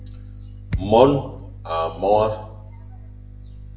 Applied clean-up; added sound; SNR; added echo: none; Thump, thud; 9 dB; reverberation time 0.6 s.